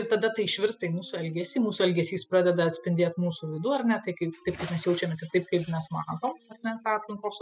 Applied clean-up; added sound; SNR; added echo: classical method spectral subtraction.